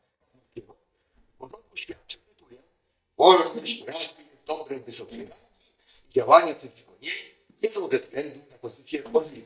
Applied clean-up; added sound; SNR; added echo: neural mask model DeepFilterNet 3.